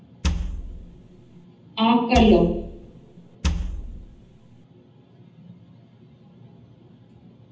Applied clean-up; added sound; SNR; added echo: none; Wood; 2 dB; reverberation time 0.8 s.